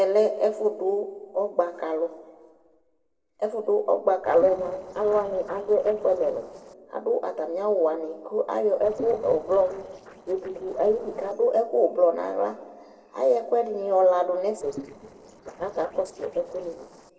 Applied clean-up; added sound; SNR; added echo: neural separator model SepFormer DNS4.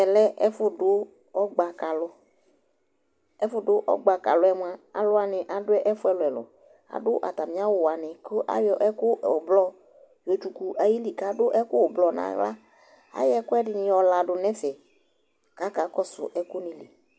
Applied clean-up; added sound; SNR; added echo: none; none; none; none.